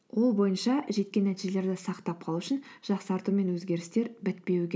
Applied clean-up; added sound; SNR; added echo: none; none; none; none.